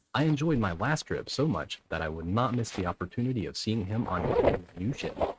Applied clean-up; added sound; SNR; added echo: neural mask model RNNoise.